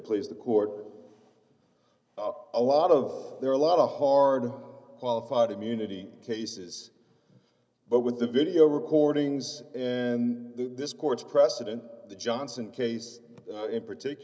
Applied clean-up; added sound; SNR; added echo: none; none; none; none.